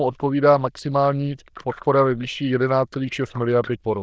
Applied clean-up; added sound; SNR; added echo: neural diffusion model UNIVERSE++.